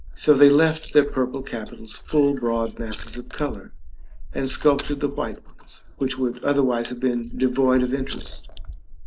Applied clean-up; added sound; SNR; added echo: neural mask model Resemble Enhance denoiser.